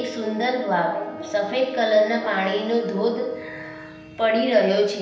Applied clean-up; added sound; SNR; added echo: none; Wind instrument, woodwind instrument; 15 dB; reverberation time 0.9 s.